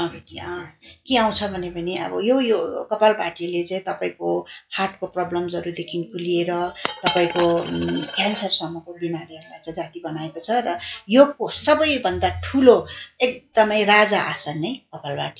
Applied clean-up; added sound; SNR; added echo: classical method log-MMSE.